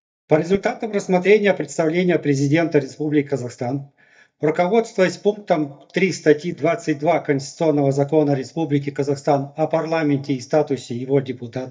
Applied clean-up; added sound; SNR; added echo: neural mask model DeepFilterNet 3.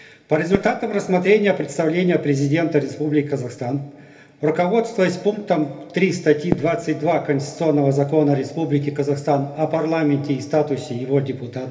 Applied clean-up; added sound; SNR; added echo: none; Fireworks; 19 dB; reverberation time 0.3 s.